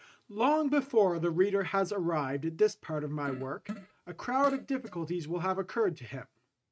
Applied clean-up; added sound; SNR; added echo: neural mask model RNNoise.